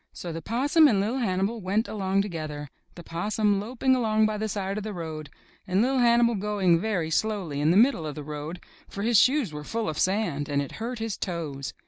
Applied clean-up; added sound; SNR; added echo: none; none; none; none.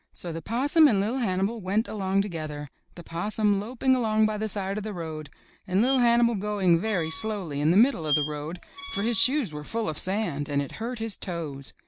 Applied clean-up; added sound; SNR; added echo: none; Squeak; 12 dB; none.